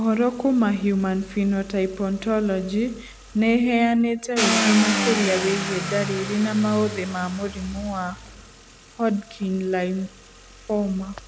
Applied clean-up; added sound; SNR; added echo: none; Car; 7 dB; none.